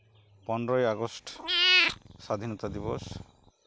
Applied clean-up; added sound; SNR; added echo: none; Meow / Purr; -4 dB; none.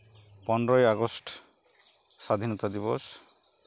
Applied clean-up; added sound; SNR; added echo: none; none; none; none.